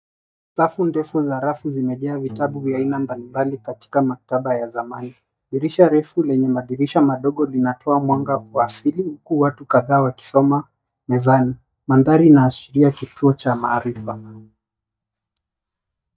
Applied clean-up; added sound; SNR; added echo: neural mask model DeepFilterNet 3.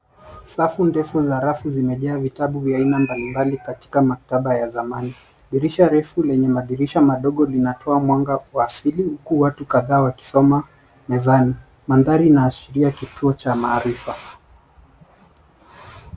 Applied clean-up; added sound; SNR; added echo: none; none; none; none.